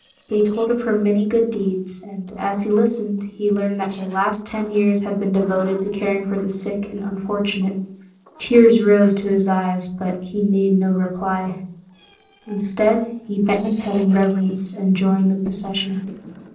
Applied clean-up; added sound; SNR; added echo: neural separator model SepFormer DNS4.